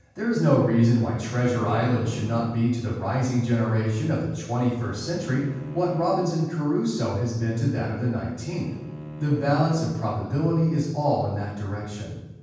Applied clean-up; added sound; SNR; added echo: none; Bowed string instrument; 16 dB; reverberation time 1.2 s.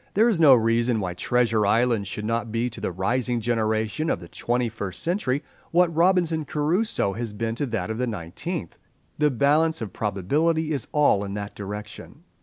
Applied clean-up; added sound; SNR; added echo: none; none; none; none.